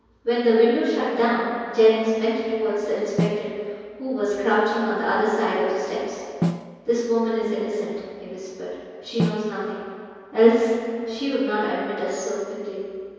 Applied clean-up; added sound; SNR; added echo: none; Snare drum; 6 dB; reverberation time 2.2 s.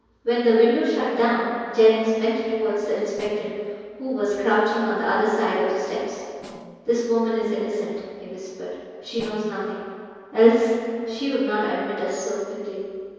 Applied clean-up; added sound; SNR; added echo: neural separator model SepFormer DNS4.